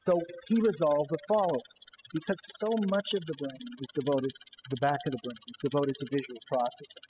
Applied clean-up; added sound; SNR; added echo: classical method spectral subtraction.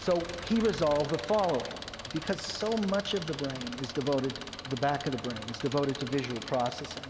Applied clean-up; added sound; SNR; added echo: none; Engine; 10 dB; none.